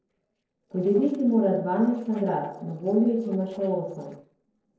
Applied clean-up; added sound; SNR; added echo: neural separator model SepFormer DNS4.